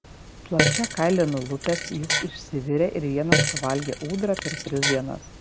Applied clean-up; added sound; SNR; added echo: none; Fart; 1 dB; none.